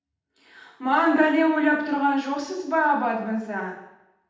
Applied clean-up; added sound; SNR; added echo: none; none; none; reverberation time 0.8 s.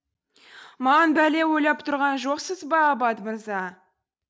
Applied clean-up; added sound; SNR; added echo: none; none; none; none.